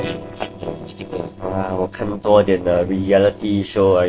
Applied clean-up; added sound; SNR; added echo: neural separator model SepFormer DNS4.